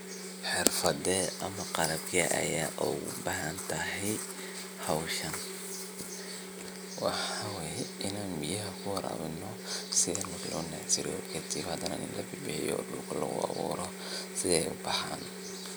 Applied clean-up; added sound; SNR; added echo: none; none; none; none.